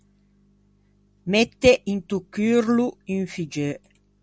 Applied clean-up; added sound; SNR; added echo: none; none; none; none.